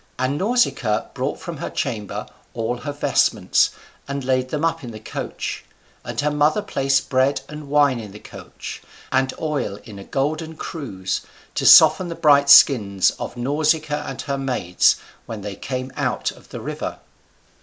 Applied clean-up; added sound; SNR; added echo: none; none; none; none.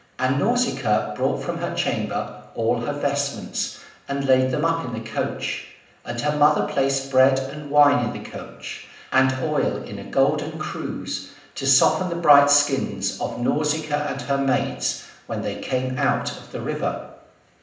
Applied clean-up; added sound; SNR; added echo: none; none; none; reverberation time 0.8 s.